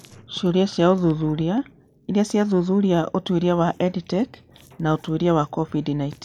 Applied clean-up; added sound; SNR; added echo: none; none; none; none.